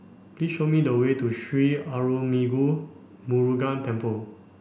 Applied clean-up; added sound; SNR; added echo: none; none; none; none.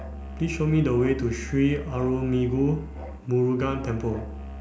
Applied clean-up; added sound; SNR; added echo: none; Musical instrument; 11 dB; none.